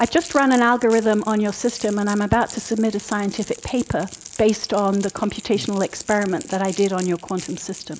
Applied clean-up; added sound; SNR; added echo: none; Crackle; 18 dB; none.